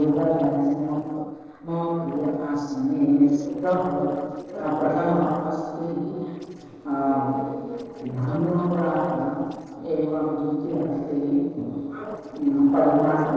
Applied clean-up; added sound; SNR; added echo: neural separator model SepFormer DNS4.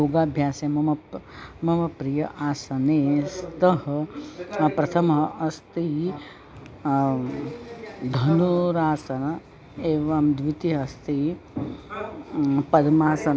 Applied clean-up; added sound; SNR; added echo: none; none; none; none.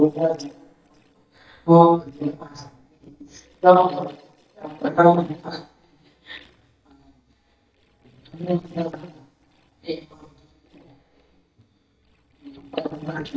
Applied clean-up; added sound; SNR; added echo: neural mask model DeepFilterNet 3.